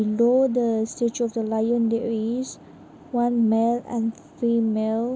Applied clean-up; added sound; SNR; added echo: none; none; none; none.